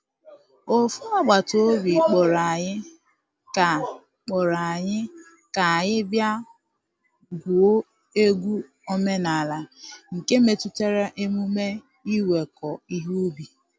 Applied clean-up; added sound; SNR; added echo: none; none; none; none.